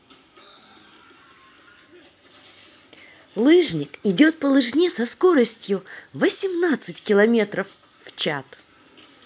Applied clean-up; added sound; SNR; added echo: none; none; none; none.